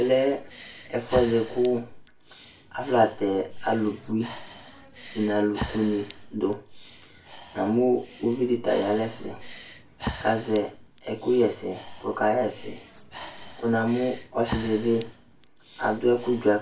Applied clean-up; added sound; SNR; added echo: none; Breathing; 15 dB; reverberation time 0.2 s.